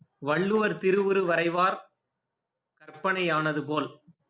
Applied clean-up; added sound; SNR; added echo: none; none; none; none.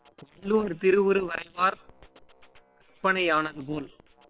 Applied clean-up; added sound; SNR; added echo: neural separator model SepFormer WHAM!.